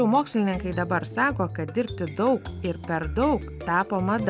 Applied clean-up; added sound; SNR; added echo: none; none; none; none.